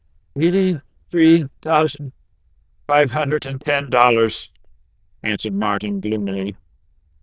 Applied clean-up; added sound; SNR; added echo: neural diffusion model UNIVERSE++.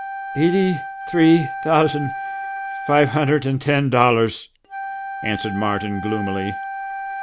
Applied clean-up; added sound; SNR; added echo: none; Wind instrument, woodwind instrument; 9 dB; none.